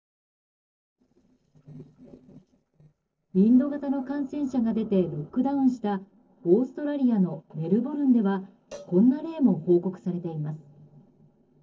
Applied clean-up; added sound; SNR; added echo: neural separator model SepFormer DNS4.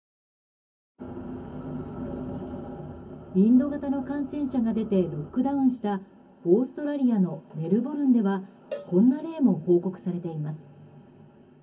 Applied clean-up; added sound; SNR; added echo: none; Cowbell; 18 dB; reverberation time 0.3 s.